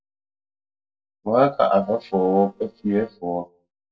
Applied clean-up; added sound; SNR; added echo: neural separator model SepFormer DNS4.